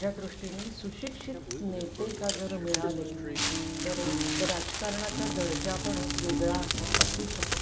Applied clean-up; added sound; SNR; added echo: none; Crackle; -3 dB; reverberation time 0.2 s.